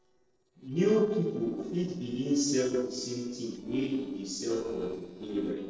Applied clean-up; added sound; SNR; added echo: neural separator model SepFormer DNS4.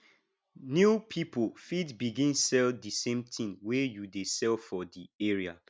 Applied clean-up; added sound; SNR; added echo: none; none; none; none.